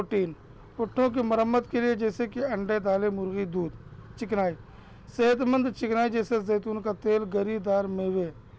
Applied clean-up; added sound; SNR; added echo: none; none; none; none.